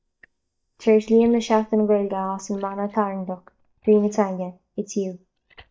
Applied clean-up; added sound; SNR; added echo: neural mask model DeepFilterNet 3.